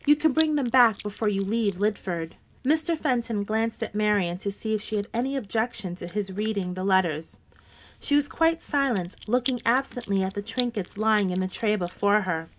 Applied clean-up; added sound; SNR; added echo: none; Chewing, mastication; 18 dB; reverberation time 0.3 s.